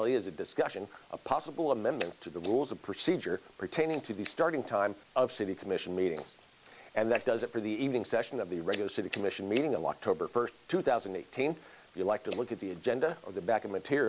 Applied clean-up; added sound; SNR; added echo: neural mask model Resemble Enhance denoiser.